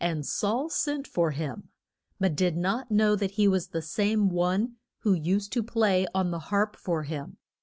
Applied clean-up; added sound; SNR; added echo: none; none; none; none.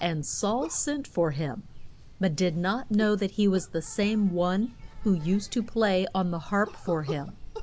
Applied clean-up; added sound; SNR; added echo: none; Cough + Insect; 14 dB; none.